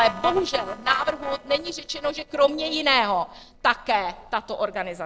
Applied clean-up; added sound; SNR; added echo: neural separator model SepFormer DNS4.